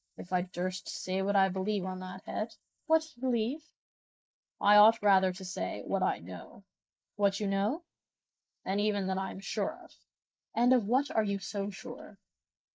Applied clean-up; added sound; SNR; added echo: neural mask model Resemble Enhance denoiser.